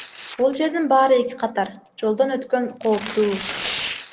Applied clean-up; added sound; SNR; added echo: none; Chime + Tearing; 6 dB; none.